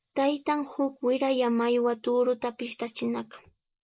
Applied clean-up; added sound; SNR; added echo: neural mask model Resemble Enhance denoiser.